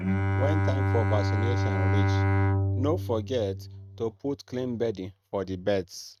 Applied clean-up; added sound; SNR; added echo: neural mask model RNNoise.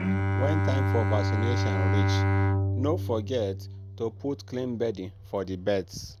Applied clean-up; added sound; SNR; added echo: none; Bowed string instrument; -4 dB; none.